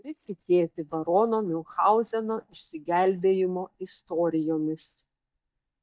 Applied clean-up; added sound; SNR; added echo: neural mask model DeepFilterNet 3.